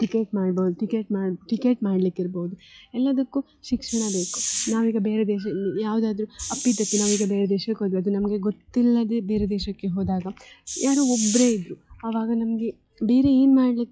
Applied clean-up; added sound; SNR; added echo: classical method log-MMSE.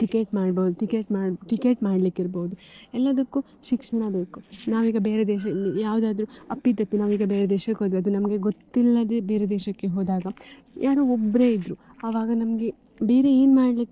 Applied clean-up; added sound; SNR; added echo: neural separator model SepFormer DNS4.